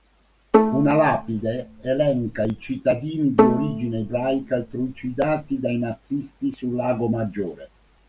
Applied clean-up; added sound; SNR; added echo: none; Bowed string instrument; 1 dB; none.